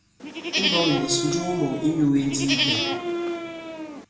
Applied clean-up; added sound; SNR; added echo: none; Livestock, farm animals, working animals; 1 dB; reverberation time 0.9 s.